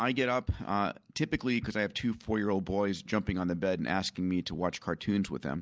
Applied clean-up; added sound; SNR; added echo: none; none; none; none.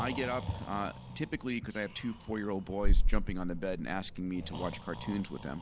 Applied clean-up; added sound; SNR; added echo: none; Breathing; -4 dB; none.